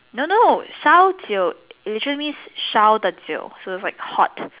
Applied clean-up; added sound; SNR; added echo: none; none; none; none.